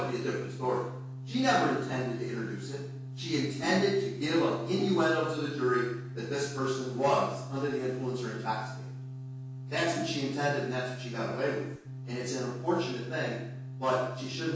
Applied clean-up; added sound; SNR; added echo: none; Organ; 9 dB; reverberation time 0.6 s.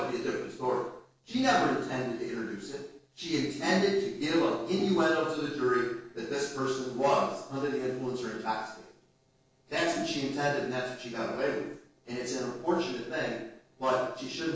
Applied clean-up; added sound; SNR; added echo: neural separator model SepFormer DNS4.